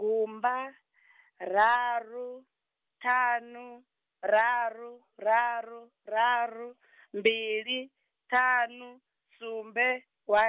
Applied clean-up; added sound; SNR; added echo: none; none; none; none.